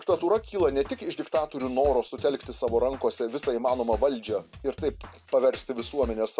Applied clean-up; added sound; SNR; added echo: none; Drum kit; 16 dB; none.